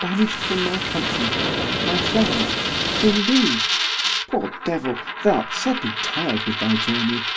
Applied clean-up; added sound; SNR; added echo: none; Coin (dropping) + Hiss; 0 dB; none.